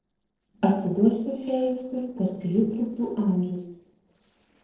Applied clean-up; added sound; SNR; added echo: neural separator model SepFormer DNS4.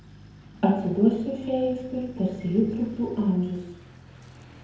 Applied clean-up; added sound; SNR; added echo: none; Truck; 19 dB; reverberation time 0.9 s.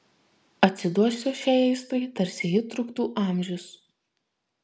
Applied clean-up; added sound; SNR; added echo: none; none; none; none.